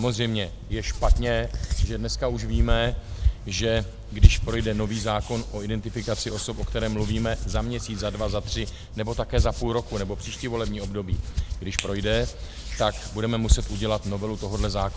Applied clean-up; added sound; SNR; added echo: none; Hands; -1 dB; none.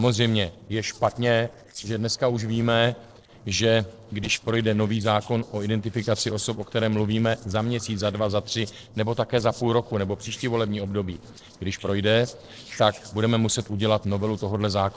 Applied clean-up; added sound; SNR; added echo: neural separator model SepFormer DNS4.